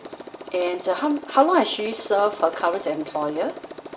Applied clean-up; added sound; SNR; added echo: none; Motorcycle; 15 dB; reverberation time 0.6 s.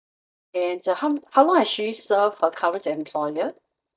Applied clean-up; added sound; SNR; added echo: neural mask model DeepFilterNet 3.